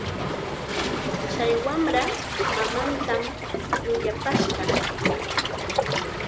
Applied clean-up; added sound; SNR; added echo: none; Waves, surf; -3 dB; none.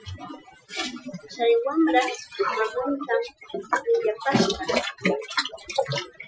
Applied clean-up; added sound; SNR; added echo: classical method Wiener filter.